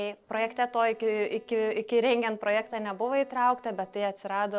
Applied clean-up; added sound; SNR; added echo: neural separator model SepFormer DNS4.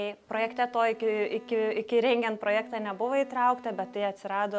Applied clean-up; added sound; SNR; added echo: none; Bowed string instrument; 20 dB; none.